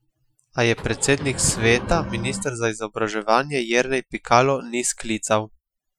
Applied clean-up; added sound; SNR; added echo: classical method Wiener filter.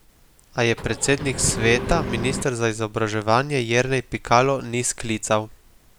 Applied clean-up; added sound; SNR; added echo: none; Engine; 6 dB; none.